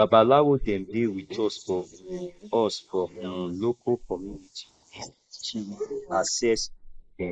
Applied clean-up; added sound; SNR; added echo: neural mask model Resemble Enhance denoiser.